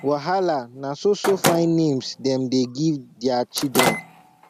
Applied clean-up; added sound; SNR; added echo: none; Microwave oven; 6 dB; none.